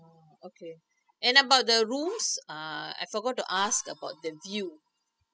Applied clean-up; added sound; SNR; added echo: classical method spectral subtraction.